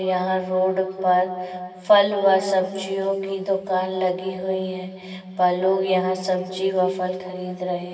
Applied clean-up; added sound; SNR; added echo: none; none; none; reverberation time 2.6 s.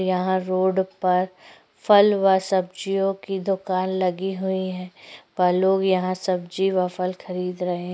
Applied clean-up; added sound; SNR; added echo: none; none; none; none.